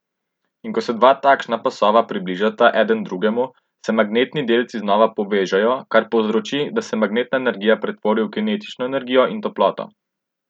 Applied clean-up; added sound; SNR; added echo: none; none; none; none.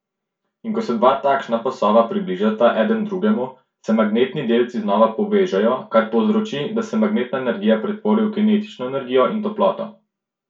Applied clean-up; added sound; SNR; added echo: none; none; none; reverberation time 0.2 s.